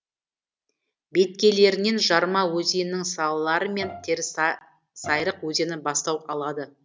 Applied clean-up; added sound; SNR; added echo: none; Bowed string instrument; 17 dB; none.